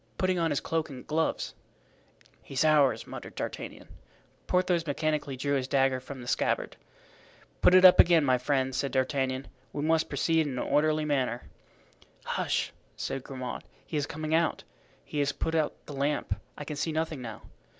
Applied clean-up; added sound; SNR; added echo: none; none; none; none.